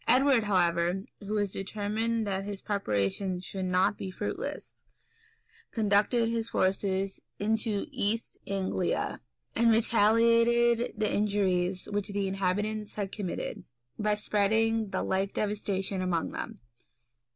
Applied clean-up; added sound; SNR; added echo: none; none; none; none.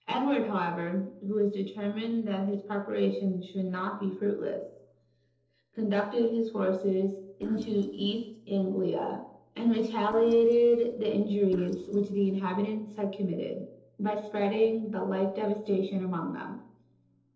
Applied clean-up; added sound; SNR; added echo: neural separator model SepFormer DNS4.